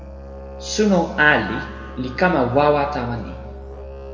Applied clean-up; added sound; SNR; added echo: none; Musical instrument; 13 dB; reverberation time 1.9 s.